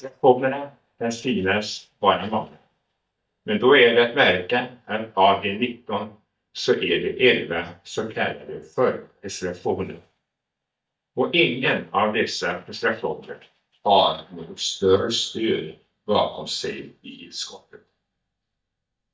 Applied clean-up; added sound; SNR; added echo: neural mask model DeepFilterNet 3.